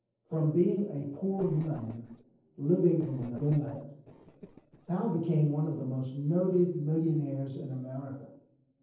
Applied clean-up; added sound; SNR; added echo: neural separator model SepFormer DNS4.